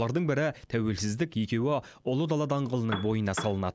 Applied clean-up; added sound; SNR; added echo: none; Piano; 8 dB; none.